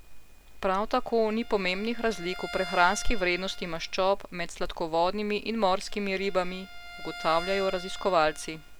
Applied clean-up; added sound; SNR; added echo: none; Bowed string instrument; 16 dB; none.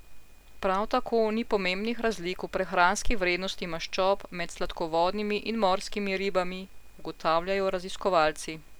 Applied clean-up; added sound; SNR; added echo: none; none; none; none.